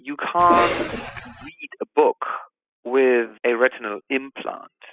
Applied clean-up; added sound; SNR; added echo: classical method spectral subtraction.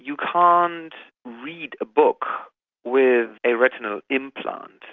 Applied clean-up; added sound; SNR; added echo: none; none; none; none.